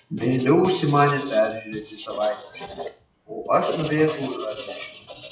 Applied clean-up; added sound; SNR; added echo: classical method WPE with log-MMSE.